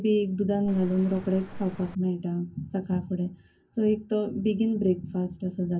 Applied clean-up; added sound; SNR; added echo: none; Cricket; 7 dB; reverberation time 0.3 s.